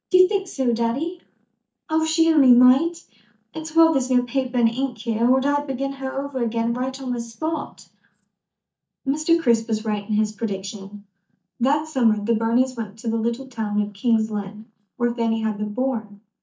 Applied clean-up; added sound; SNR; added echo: neural mask model DeepFilterNet 3.